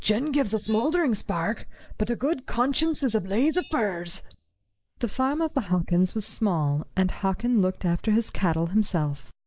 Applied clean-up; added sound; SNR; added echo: neural mask model Resemble Enhance denoiser.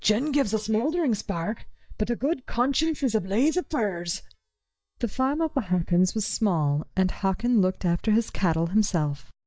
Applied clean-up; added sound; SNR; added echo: neural mask model DeepFilterNet 3.